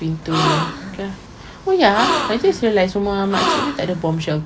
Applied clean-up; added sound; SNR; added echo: none; Gasp; 3 dB; none.